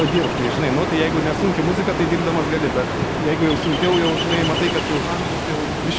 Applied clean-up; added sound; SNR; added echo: none; Ocean; 1 dB; none.